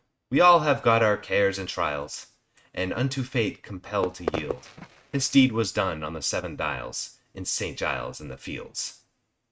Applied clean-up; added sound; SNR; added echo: neural mask model RNNoise.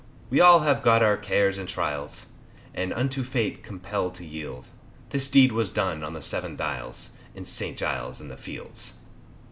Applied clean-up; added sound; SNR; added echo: none; none; none; none.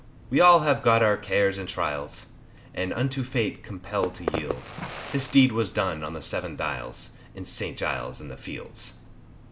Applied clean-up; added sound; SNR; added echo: none; Fireworks; 9 dB; none.